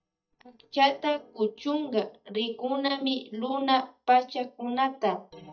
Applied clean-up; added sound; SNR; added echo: neural mask model DeepFilterNet 3.